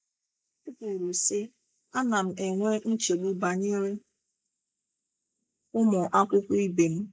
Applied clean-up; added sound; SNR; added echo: neural mask model Resemble Enhance denoiser.